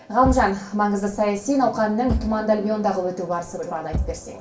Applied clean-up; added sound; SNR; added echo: none; Thump, thud; 9 dB; reverberation time 0.3 s.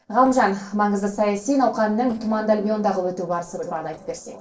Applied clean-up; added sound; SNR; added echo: neural separator model SepFormer DNS4.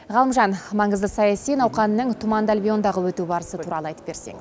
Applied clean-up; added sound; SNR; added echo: none; none; none; none.